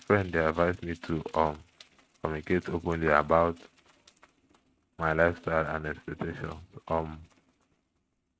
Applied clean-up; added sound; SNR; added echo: neural mask model RNNoise.